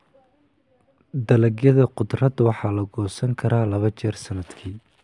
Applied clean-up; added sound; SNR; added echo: none; none; none; none.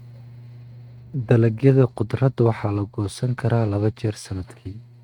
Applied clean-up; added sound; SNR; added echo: neural mask model RNNoise.